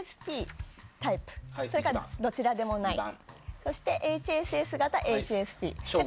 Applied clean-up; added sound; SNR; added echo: none; none; none; none.